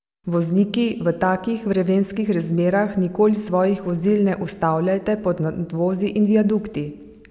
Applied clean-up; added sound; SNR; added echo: none; none; none; none.